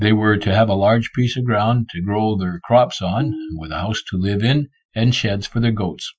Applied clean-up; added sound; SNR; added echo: classical method Wiener filter.